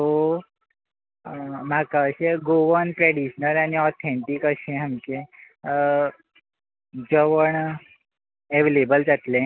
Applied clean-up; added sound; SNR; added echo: none; none; none; none.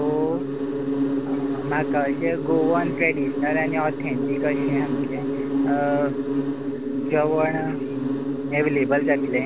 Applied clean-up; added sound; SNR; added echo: none; Insect; -1 dB; none.